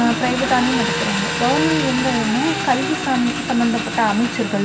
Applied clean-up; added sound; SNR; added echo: none; Engine; 3 dB; reverberation time 2.4 s.